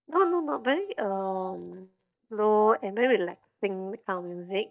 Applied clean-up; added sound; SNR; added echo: neural mask model DeepFilterNet 3.